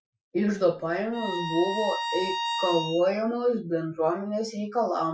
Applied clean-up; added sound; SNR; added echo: classical method Wiener filter.